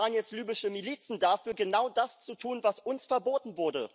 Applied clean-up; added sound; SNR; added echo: none; none; none; none.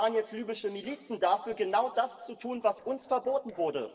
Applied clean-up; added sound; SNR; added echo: neural separator model SepFormer DNS4.